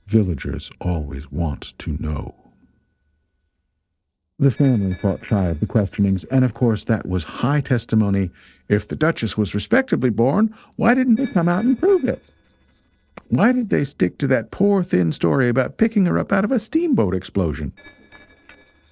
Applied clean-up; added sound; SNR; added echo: neural separator model SepFormer DNS4.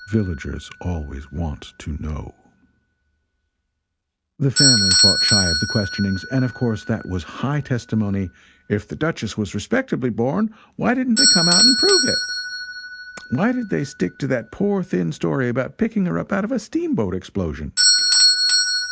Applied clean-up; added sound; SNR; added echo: none; Bell / Doorbell; -1 dB; none.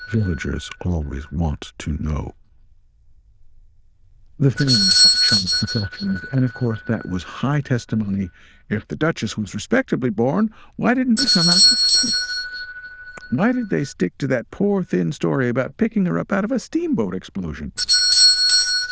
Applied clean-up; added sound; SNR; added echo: neural diffusion model UNIVERSE++.